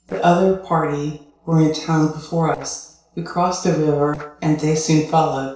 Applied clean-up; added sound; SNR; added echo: neural separator model SepFormer DNS4.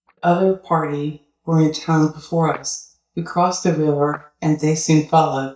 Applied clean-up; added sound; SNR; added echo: neural mask model DeepFilterNet 3.